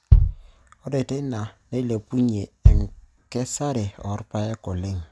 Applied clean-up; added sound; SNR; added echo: none; Bass drum; -5 dB; none.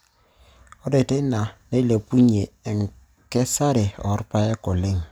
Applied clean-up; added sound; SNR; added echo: none; none; none; none.